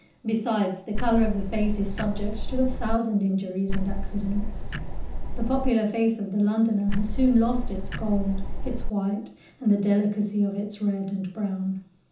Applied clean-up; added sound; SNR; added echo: none; Tick-tock; -1 dB; reverberation time 0.6 s.